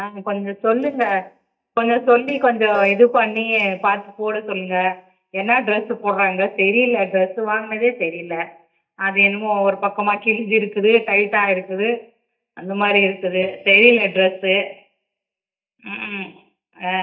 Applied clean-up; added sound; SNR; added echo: neural mask model DeepFilterNet 3.